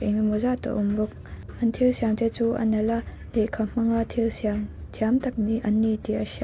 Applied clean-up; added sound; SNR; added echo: none; none; none; none.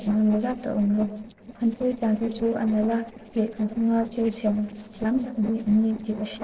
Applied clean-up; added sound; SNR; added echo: neural separator model SepFormer DNS4.